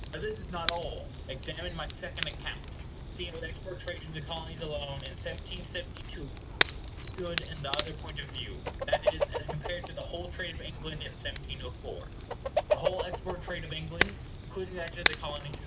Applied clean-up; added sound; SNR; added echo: none; Chicken, rooster + Crackle; -5 dB; none.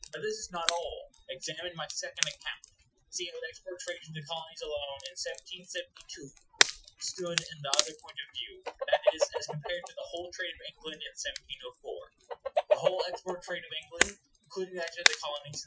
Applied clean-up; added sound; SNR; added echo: classical method Wiener filter.